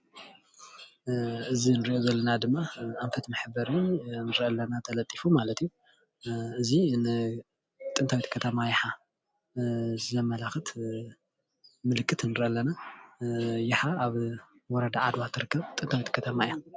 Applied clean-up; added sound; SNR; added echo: none; none; none; none.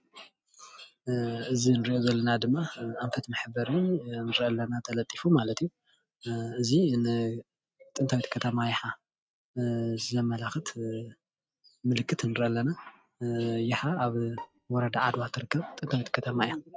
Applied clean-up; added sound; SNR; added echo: neural mask model RNNoise.